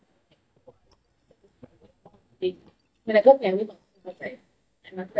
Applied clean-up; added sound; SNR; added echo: neural mask model DeepFilterNet 3.